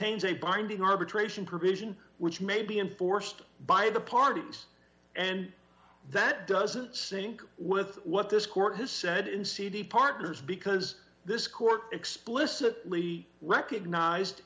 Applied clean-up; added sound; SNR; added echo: none; none; none; none.